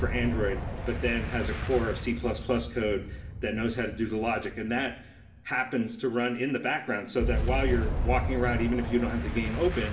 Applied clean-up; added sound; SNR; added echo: none; Boom; 3 dB; reverberation time 1.1 s.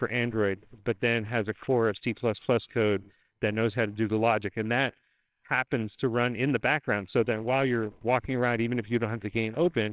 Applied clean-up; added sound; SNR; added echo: neural separator model SepFormer WHAMR!.